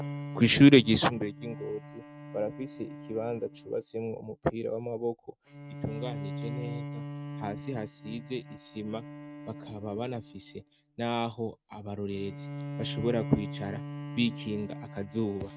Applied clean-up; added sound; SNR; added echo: neural mask model RNNoise.